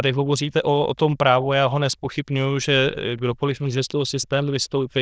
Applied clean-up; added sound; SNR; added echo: neural diffusion model UNIVERSE++.